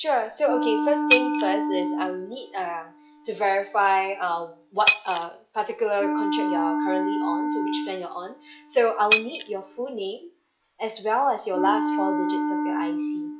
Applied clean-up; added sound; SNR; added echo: classical method log-MMSE.